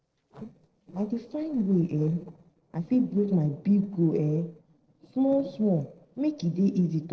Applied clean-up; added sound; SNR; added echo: neural separator model SepFormer DNS4.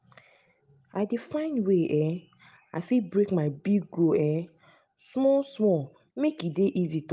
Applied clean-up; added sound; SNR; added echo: none; none; none; none.